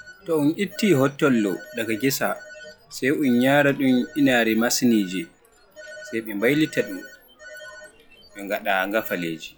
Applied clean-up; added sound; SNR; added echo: classical method log-MMSE.